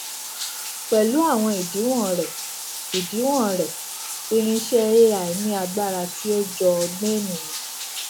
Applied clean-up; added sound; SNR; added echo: none; Bathtub (filling or washing); 9 dB; none.